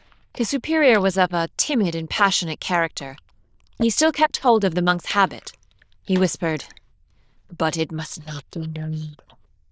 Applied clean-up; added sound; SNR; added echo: neural diffusion model UNIVERSE++.